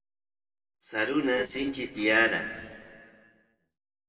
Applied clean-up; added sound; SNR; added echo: neural separator model SepFormer DNS4.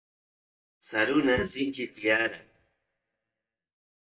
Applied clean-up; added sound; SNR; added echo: neural mask model DeepFilterNet 3.